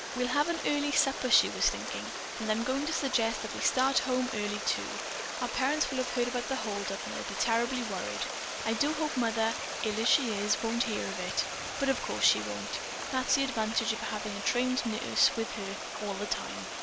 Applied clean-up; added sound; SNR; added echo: none; Stream; 5 dB; none.